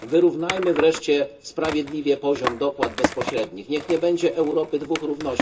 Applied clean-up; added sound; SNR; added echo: none; Skateboard; 9 dB; reverberation time 0.2 s.